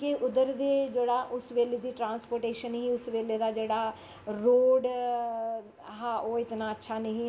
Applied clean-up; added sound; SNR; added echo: none; none; none; reverberation time 0.6 s.